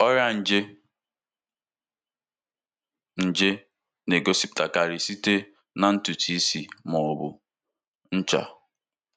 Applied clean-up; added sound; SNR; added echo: none; none; none; none.